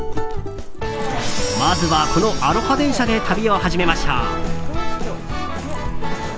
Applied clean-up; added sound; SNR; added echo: none; Crackle; 2 dB; none.